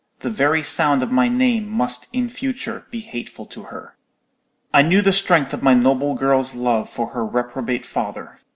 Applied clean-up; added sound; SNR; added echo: none; none; none; none.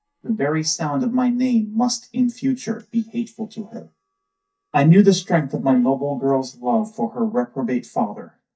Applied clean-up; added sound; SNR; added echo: neural mask model DeepFilterNet 3.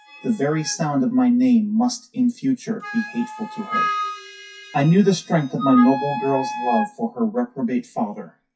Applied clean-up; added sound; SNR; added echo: classical method WPE with log-MMSE.